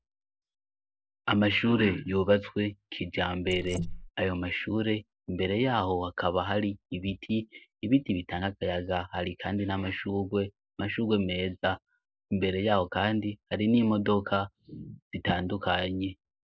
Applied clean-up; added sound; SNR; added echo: neural mask model Resemble Enhance denoiser.